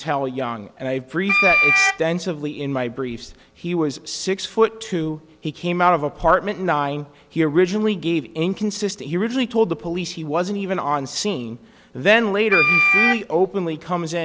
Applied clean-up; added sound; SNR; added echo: none; Wind instrument, woodwind instrument; -3 dB; none.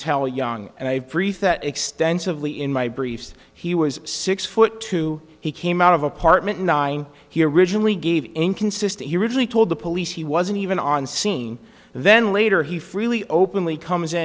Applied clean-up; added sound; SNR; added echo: none; none; none; none.